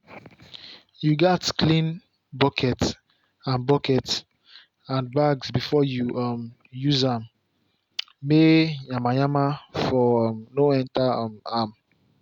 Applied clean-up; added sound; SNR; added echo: none; none; none; none.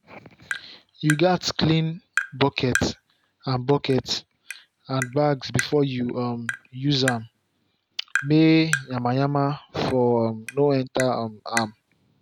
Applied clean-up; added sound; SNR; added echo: none; Tap; 11 dB; none.